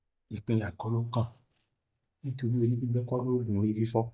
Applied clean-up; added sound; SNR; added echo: neural mask model DeepFilterNet 3.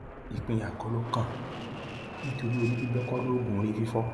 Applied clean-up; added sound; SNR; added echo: none; Fixed-wing aircraft, airplane; 9 dB; none.